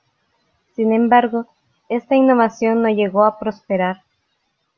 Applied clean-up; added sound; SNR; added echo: none; none; none; none.